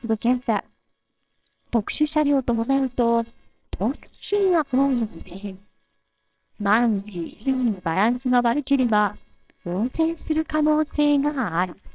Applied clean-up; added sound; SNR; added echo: neural separator model SepFormer WHAMR!.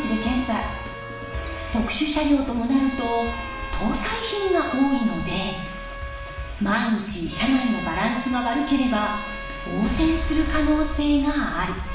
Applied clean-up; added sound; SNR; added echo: none; Trumpet; 13 dB; reverberation time 0.7 s.